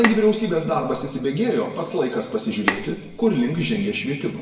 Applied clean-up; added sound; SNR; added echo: none; Bowed string instrument; 8 dB; reverberation time 1.3 s.